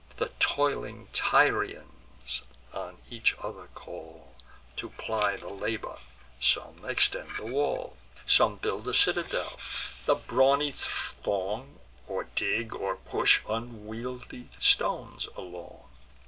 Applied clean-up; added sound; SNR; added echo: none; none; none; none.